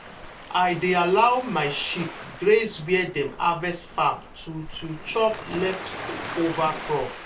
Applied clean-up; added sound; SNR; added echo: none; Waves, surf; 13 dB; reverberation time 0.2 s.